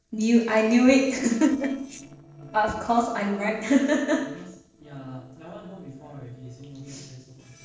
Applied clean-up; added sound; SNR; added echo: neural separator model SepFormer DNS4.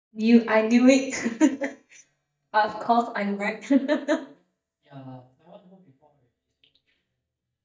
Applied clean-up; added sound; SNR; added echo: neural mask model DeepFilterNet 3.